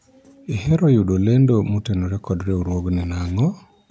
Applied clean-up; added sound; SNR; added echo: none; none; none; none.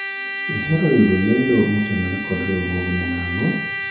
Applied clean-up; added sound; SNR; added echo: none; Trumpet; 6 dB; reverberation time 2.6 s.